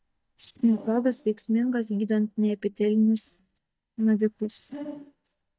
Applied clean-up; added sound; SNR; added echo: neural mask model DeepFilterNet 3.